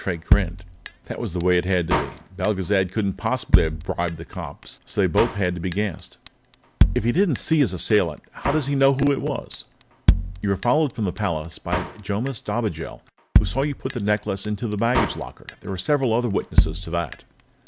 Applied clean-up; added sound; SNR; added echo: none; Drum kit; 2 dB; none.